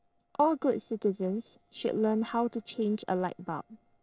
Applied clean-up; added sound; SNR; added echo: neural separator model SepFormer DNS4.